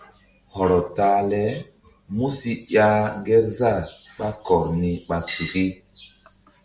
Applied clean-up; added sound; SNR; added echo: none; none; none; none.